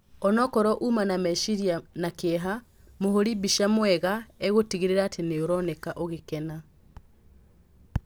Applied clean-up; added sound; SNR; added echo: none; none; none; none.